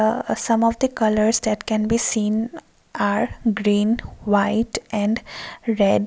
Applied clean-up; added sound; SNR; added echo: none; none; none; none.